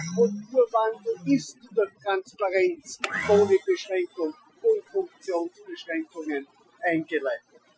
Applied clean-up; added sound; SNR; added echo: classical method Wiener filter.